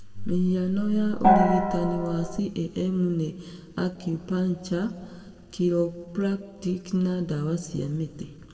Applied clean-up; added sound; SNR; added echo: none; Gong; -4 dB; reverberation time 1.3 s.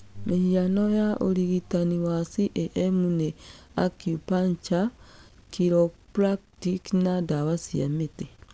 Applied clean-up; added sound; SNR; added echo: none; none; none; none.